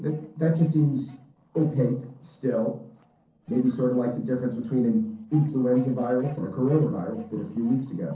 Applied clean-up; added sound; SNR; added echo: neural separator model SepFormer DNS4.